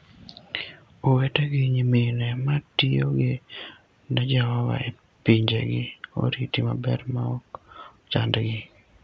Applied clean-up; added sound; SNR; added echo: none; none; none; none.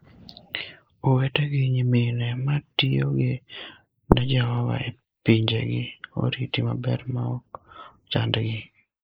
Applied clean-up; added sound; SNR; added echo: neural mask model Resemble Enhance denoiser.